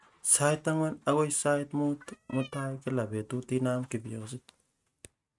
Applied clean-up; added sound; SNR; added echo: neural mask model RNNoise.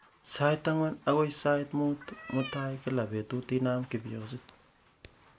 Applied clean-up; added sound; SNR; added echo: none; Cat; 14 dB; none.